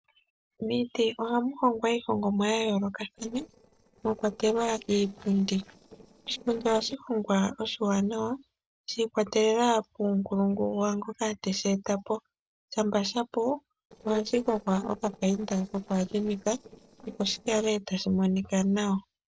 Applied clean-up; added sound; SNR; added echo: neural separator model SepFormer DNS4.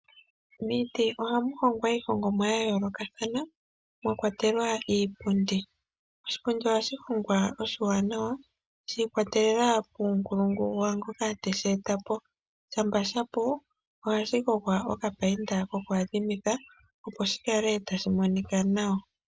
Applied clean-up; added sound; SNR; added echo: none; none; none; none.